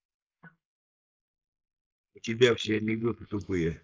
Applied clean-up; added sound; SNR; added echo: neural mask model Resemble Enhance denoiser.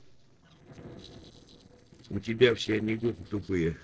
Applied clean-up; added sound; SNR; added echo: neural separator model SepFormer DNS4.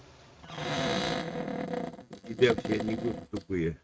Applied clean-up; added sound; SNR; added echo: neural mask model RNNoise.